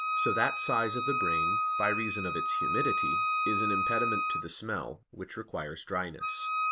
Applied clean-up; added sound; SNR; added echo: none; Wind instrument, woodwind instrument; -3 dB; none.